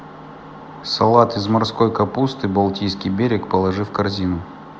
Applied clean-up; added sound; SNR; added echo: none; none; none; none.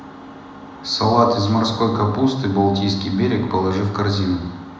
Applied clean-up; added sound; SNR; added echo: none; none; none; reverberation time 0.9 s.